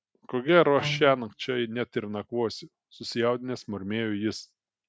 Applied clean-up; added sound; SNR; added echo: neural mask model RNNoise.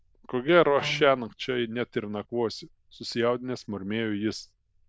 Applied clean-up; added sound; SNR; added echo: neural diffusion model UNIVERSE++.